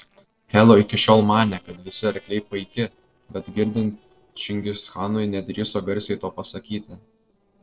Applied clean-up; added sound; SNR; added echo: neural separator model SepFormer DNS4.